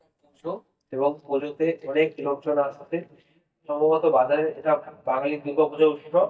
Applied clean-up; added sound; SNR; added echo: neural mask model DeepFilterNet 3.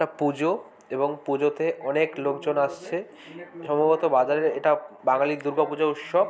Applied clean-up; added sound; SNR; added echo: none; none; none; none.